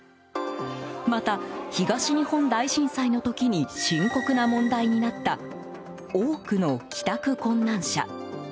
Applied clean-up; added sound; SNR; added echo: none; none; none; none.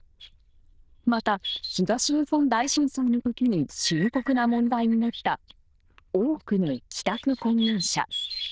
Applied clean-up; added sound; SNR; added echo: neural diffusion model UNIVERSE++.